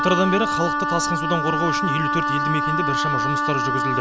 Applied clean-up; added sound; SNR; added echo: none; Wind instrument, woodwind instrument; -2 dB; none.